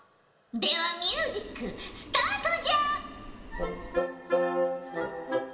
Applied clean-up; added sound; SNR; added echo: none; Boiling; 13 dB; reverberation time 0.8 s.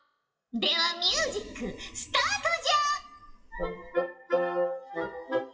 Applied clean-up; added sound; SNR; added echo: classical method WPE with log-MMSE.